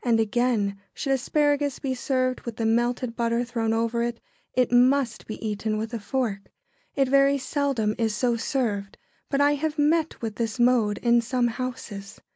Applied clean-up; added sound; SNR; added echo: none; none; none; none.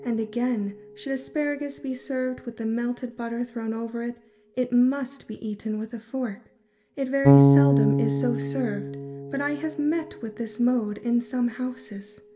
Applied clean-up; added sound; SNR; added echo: none; Bass guitar; 0 dB; reverberation time 0.7 s.